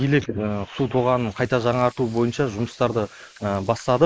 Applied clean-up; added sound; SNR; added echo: neural mask model Resemble Enhance denoiser.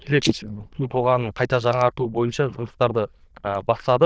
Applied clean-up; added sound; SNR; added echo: neural diffusion model UNIVERSE++.